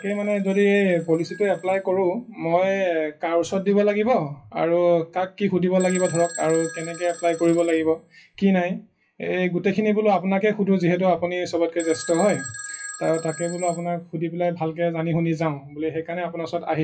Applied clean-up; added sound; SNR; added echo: classical method WPE with log-MMSE.